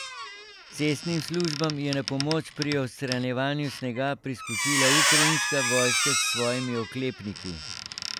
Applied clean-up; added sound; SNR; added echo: none; Squeak; 0 dB; none.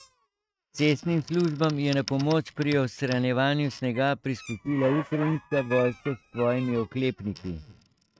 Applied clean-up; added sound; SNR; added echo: neural mask model RNNoise.